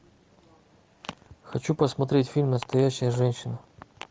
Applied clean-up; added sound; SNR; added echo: none; none; none; none.